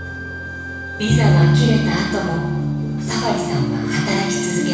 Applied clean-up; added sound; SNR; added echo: none; Wind instrument, woodwind instrument; 15 dB; reverberation time 1.1 s.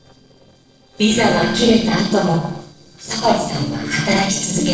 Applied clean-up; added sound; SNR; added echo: neural separator model SepFormer DNS4.